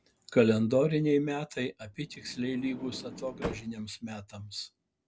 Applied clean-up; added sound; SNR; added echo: none; Sliding door; 13 dB; none.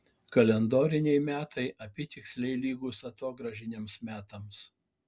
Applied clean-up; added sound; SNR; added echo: none; none; none; none.